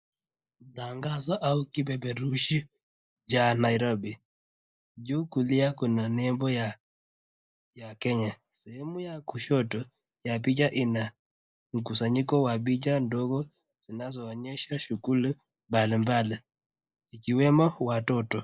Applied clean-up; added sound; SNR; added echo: neural mask model Resemble Enhance denoiser.